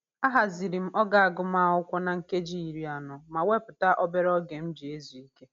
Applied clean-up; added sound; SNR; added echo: none; none; none; none.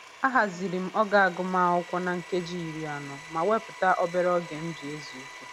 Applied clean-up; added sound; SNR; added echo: none; Domestic sounds, home sounds; 16 dB; none.